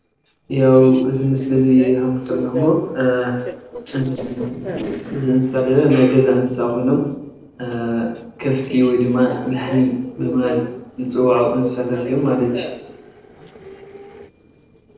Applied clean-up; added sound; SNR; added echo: neural separator model SepFormer DNS4.